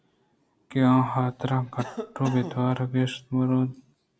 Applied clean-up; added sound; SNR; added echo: none; Cough; 14 dB; none.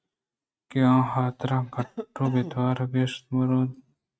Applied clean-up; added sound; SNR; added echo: neural mask model RNNoise.